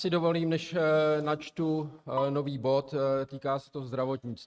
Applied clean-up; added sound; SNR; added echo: neural mask model RNNoise.